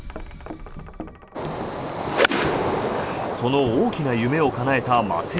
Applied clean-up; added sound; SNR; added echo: none; Wind chime; 16 dB; none.